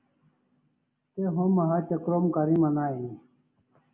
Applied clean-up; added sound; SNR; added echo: none; none; none; none.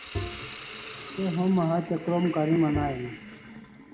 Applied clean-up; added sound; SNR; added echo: none; Bowed string instrument + Hiss; 10 dB; none.